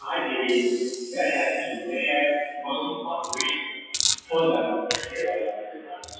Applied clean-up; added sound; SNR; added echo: classical method WPE with log-MMSE.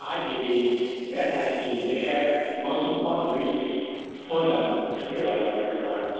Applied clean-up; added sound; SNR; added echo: neural separator model SepFormer DNS4.